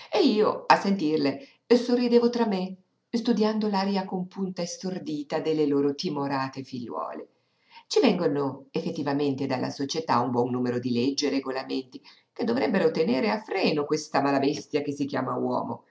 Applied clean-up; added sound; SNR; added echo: none; none; none; none.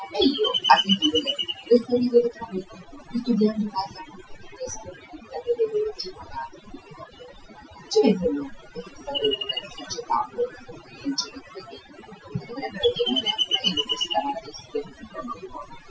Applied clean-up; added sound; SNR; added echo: classical method Wiener filter.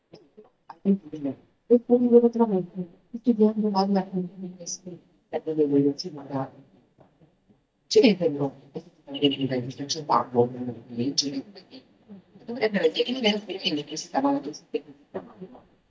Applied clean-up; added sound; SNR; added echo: neural mask model DeepFilterNet 3.